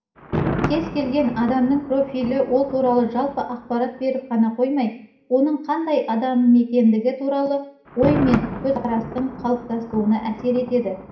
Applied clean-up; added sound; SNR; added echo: none; Thunder; 10 dB; reverberation time 0.5 s.